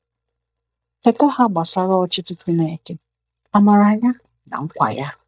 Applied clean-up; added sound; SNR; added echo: neural mask model DeepFilterNet 3.